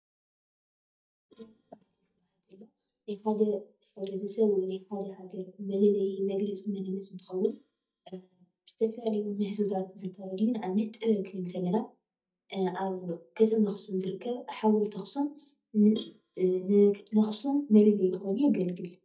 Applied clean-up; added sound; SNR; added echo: neural mask model DeepFilterNet 3.